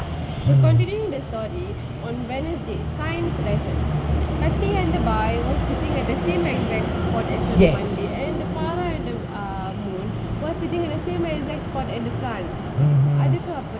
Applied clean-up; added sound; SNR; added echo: none; none; none; none.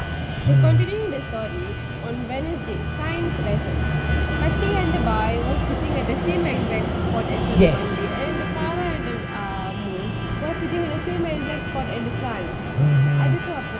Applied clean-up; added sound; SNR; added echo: none; Harmonica; 14 dB; none.